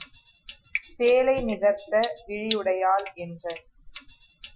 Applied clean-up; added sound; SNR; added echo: classical method Wiener filter.